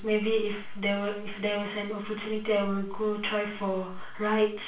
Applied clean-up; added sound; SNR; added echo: none; none; none; reverberation time 0.3 s.